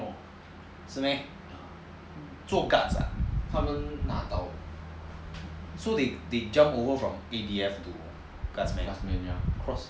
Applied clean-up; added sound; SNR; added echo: none; none; none; none.